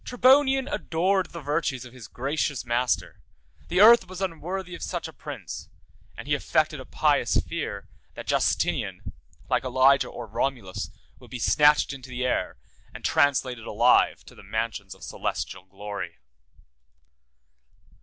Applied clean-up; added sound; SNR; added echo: none; none; none; none.